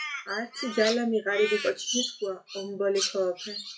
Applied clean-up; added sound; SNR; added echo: classical method WPE with log-MMSE.